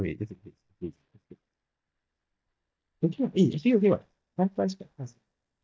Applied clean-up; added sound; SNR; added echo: neural mask model DeepFilterNet 3.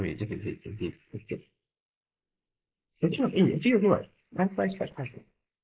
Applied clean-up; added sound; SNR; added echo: neural mask model Resemble Enhance denoiser.